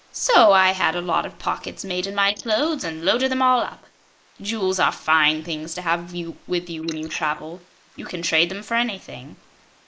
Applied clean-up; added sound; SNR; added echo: neural mask model Resemble Enhance denoiser.